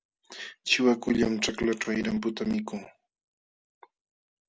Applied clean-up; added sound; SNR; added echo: none; none; none; none.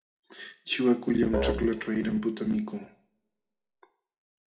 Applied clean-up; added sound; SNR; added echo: none; Musical instrument; 7 dB; reverberation time 0.4 s.